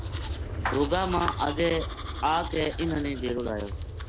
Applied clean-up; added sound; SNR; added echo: none; Domestic sounds, home sounds + Aircraft; 4 dB; none.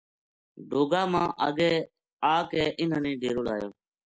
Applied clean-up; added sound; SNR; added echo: none; none; none; none.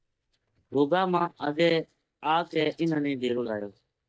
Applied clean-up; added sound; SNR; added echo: neural mask model DeepFilterNet 3.